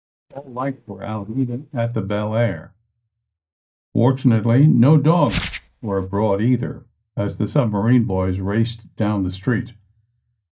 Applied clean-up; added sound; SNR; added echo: neural mask model DeepFilterNet 3.